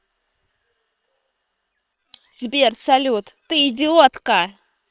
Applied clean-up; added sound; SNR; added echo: neural separator model SepFormer WHAM!.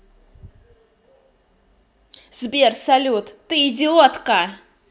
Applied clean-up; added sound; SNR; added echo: none; none; none; none.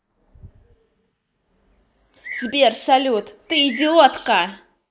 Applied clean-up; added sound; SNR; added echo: neural mask model Resemble Enhance denoiser.